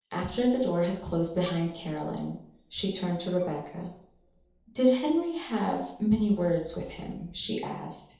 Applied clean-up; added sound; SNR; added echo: neural separator model SepFormer DNS4.